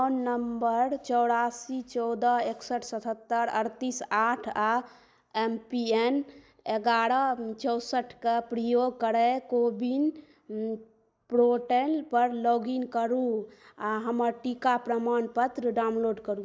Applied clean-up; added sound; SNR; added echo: neural mask model Resemble Enhance denoiser.